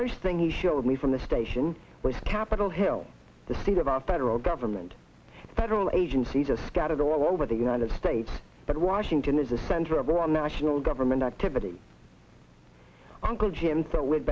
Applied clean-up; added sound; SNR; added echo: none; none; none; none.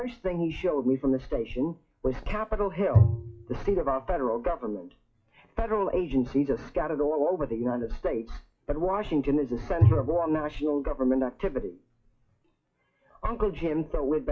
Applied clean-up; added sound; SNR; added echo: classical method WPE with log-MMSE.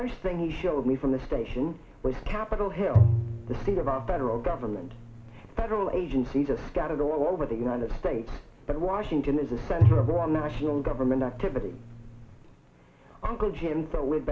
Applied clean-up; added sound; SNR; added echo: none; Bowed string instrument; -1 dB; reverberation time 1.8 s.